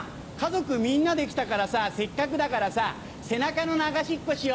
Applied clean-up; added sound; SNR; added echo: none; Water; 14 dB; none.